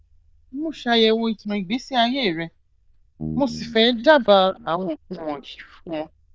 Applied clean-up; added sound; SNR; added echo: neural diffusion model UNIVERSE++.